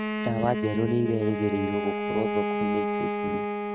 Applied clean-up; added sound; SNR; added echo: neural mask model RNNoise.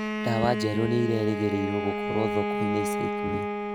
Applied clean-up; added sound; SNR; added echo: none; Bowed string instrument; 1 dB; none.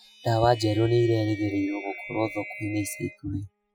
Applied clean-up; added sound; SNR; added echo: classical method Wiener filter.